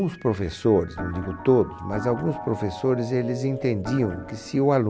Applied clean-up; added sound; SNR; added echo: none; Organ + Mallet percussion; 13 dB; none.